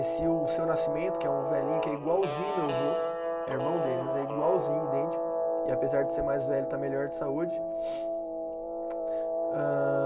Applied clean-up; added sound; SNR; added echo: none; Guitar; -3 dB; reverberation time 1.4 s.